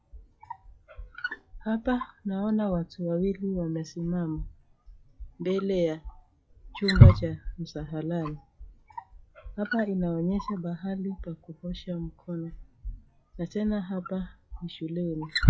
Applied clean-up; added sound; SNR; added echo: classical method log-MMSE.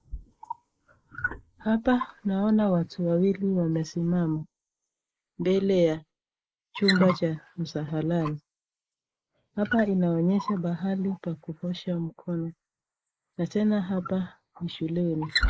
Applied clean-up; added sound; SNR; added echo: neural mask model Resemble Enhance denoiser.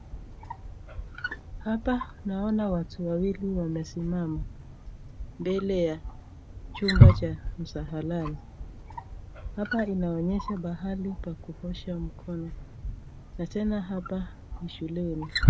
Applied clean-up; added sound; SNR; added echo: none; Wild animals; -3 dB; none.